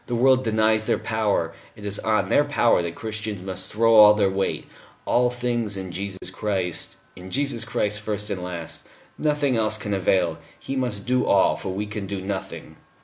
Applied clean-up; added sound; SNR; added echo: none; none; none; none.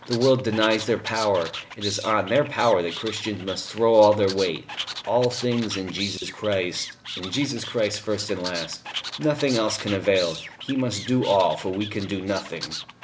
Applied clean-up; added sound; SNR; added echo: none; Animal; 12 dB; none.